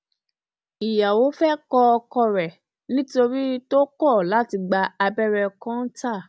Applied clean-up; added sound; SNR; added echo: none; none; none; none.